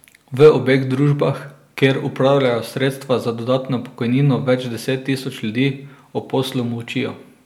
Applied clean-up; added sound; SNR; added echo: none; none; none; none.